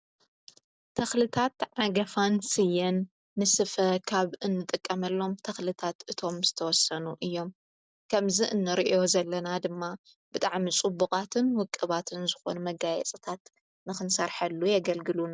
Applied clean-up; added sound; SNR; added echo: none; none; none; none.